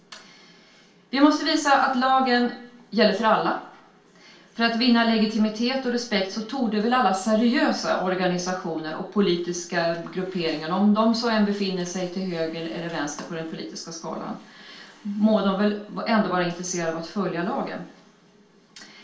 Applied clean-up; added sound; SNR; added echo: none; none; none; reverberation time 0.3 s.